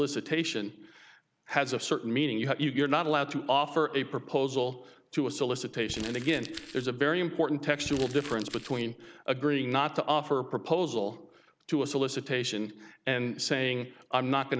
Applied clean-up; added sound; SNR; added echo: none; Crumpling, crinkling; 15 dB; none.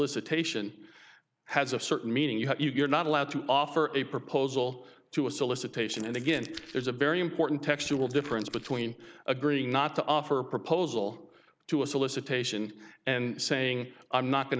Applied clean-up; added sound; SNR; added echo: neural mask model Resemble Enhance denoiser.